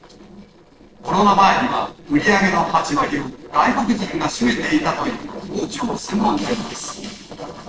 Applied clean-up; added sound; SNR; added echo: neural separator model SepFormer DNS4.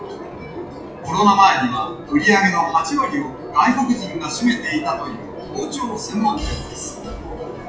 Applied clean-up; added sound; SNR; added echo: classical method WPE with log-MMSE.